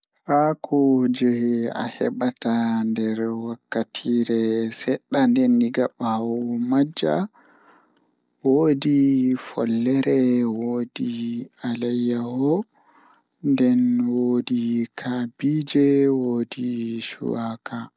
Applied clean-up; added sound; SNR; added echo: none; none; none; none.